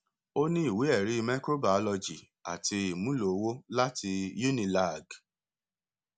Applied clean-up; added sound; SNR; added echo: none; none; none; none.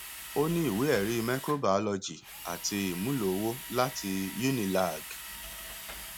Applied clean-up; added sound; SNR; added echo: none; Drill; 12 dB; none.